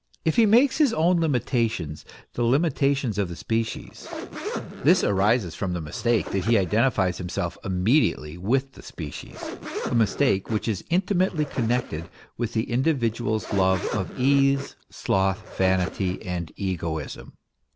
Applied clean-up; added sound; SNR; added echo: none; Zipper (clothing); 12 dB; none.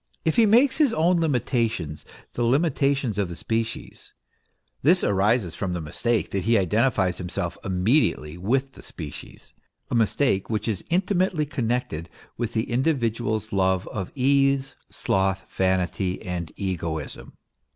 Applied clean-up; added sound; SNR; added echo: none; none; none; none.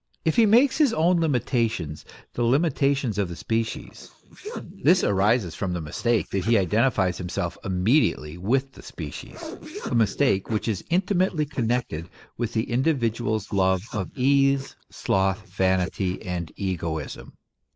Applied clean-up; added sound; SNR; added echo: neural mask model Resemble Enhance denoiser.